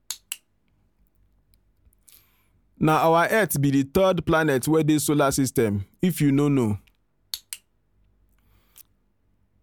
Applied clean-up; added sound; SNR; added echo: none; none; none; none.